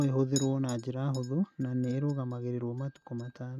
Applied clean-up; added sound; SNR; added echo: neural mask model RNNoise.